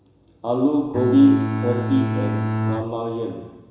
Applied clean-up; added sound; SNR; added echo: none; Bowed string instrument; 3 dB; reverberation time 1.0 s.